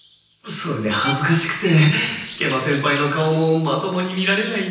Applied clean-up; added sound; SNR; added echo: none; Bowed string instrument; 17 dB; reverberation time 0.9 s.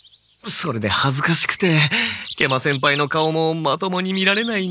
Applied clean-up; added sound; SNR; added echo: none; none; none; none.